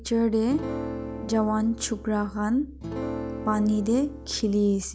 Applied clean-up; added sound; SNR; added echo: none; Acoustic guitar / Strum; 9 dB; none.